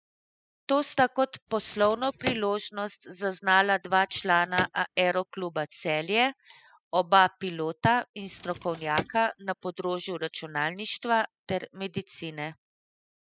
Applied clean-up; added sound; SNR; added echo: classical method spectral subtraction.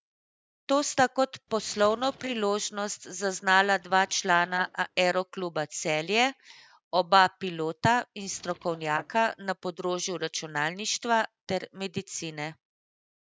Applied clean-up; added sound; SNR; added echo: neural mask model DeepFilterNet 3.